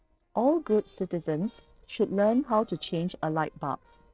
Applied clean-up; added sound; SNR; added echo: neural separator model SepFormer DNS4.